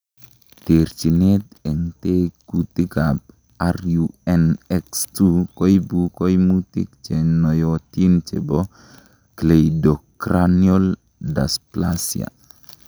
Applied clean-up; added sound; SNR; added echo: none; none; none; none.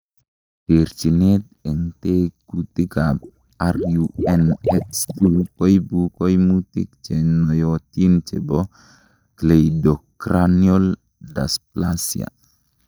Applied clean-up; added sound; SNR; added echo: neural mask model DeepFilterNet 3.